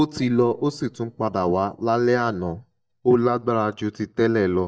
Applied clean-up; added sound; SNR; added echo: neural mask model DeepFilterNet 3.